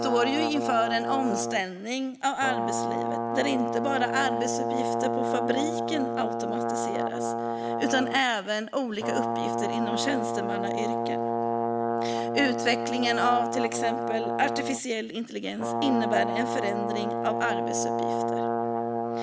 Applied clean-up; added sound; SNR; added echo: none; Brass instrument; -1 dB; none.